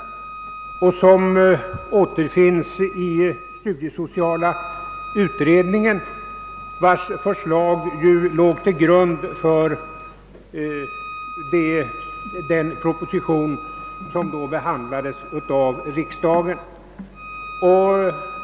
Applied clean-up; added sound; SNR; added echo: none; Bowed string instrument; 15 dB; none.